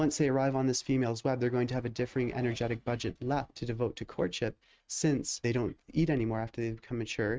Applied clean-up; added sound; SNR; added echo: neural mask model RNNoise.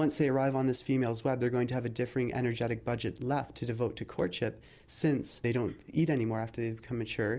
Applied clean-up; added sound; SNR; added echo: none; none; none; none.